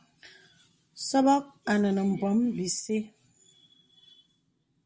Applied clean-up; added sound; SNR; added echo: none; none; none; none.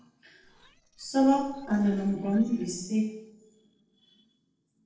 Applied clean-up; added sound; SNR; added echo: neural separator model SepFormer DNS4.